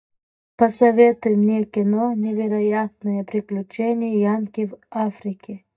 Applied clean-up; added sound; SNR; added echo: neural mask model DeepFilterNet 3.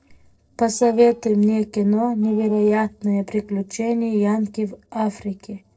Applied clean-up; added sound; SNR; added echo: neural separator model SepFormer DNS4.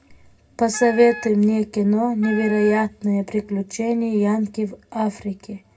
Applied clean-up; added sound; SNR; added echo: none; Wind instrument, woodwind instrument; 15 dB; reverberation time 0.2 s.